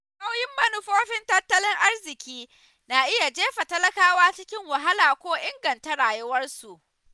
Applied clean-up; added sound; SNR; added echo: none; none; none; none.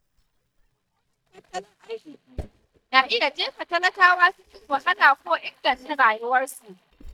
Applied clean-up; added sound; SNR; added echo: neural mask model DeepFilterNet 3.